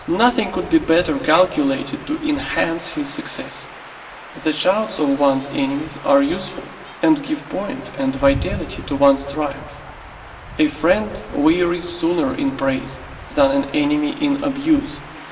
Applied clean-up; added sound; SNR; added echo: none; Stream / Chirp, tweet / Wind; 15 dB; reverberation time 1.7 s.